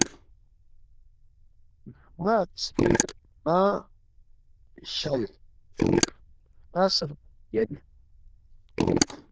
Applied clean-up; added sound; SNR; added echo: neural diffusion model UNIVERSE++.